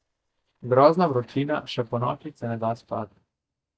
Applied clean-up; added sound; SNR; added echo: neural mask model DeepFilterNet 3.